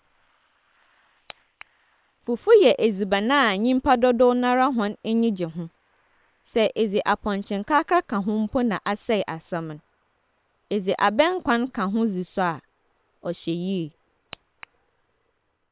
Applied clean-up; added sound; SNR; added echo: neural separator model SepFormer WHAM!.